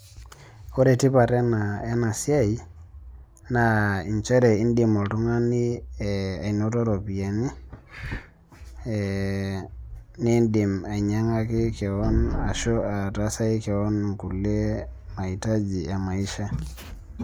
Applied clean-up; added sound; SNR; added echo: none; none; none; none.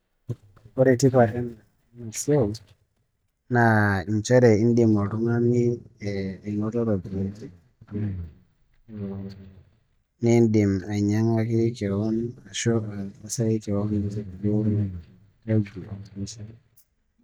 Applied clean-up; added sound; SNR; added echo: neural mask model DeepFilterNet 3.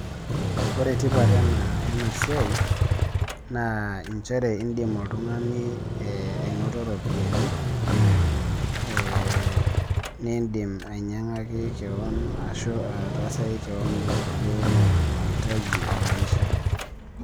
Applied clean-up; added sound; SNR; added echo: none; Motorcycle; -5 dB; none.